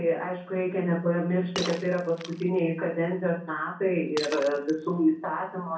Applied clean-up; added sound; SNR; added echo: none; Shatter; 17 dB; reverberation time 0.6 s.